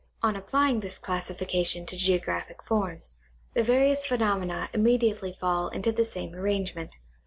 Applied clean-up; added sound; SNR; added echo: none; none; none; none.